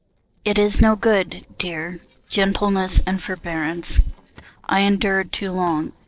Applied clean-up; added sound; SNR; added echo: neural separator model SepFormer DNS4.